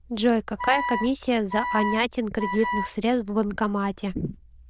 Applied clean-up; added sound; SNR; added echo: neural diffusion model UNIVERSE++.